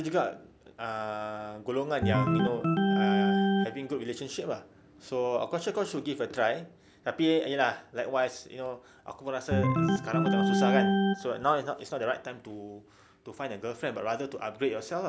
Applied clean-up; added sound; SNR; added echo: none; Organ; -5 dB; none.